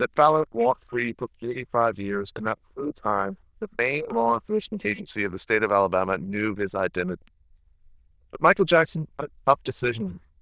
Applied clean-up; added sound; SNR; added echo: neural diffusion model UNIVERSE++.